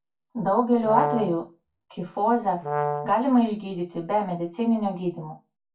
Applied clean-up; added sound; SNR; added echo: none; Brass instrument; 5 dB; reverberation time 0.2 s.